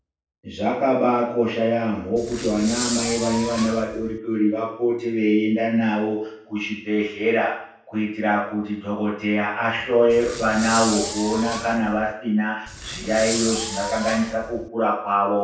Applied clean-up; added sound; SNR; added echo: none; Fireworks; 8 dB; reverberation time 0.6 s.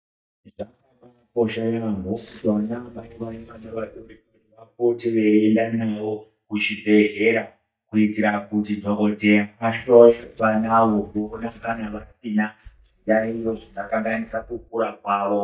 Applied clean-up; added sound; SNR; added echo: neural mask model DeepFilterNet 3.